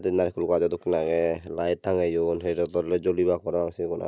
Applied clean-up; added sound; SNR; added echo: none; none; none; none.